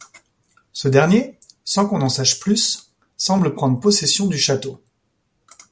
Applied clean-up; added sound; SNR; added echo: none; none; none; none.